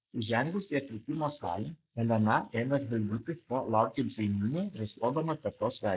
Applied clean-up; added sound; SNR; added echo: neural mask model Resemble Enhance denoiser.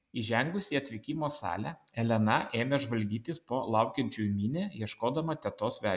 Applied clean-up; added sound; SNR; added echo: none; none; none; none.